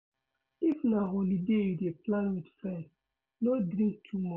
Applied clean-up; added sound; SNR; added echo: none; none; none; none.